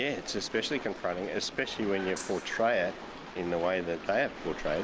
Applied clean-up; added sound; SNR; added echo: none; Rattle (instrument); 14 dB; none.